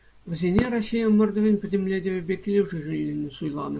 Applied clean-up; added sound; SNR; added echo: none; Fireworks; 14 dB; none.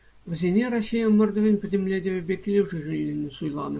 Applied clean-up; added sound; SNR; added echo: none; none; none; none.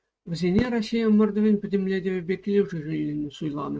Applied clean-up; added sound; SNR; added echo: neural mask model RNNoise.